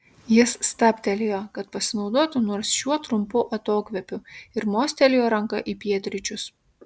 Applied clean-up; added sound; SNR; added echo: none; none; none; none.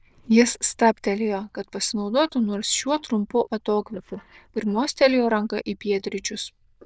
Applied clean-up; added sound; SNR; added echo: neural diffusion model UNIVERSE++.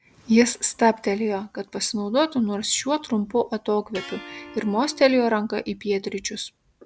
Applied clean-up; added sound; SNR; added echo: none; Electric guitar; 19 dB; none.